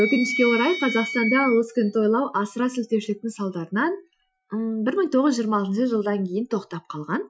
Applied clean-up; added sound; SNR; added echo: classical method Wiener filter.